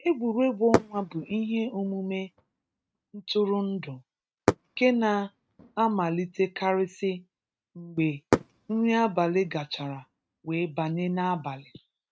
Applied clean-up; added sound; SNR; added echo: neural mask model RNNoise.